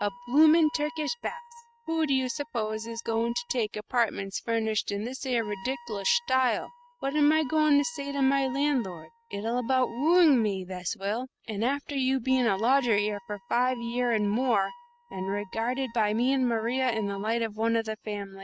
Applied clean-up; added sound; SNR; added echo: neural mask model RNNoise.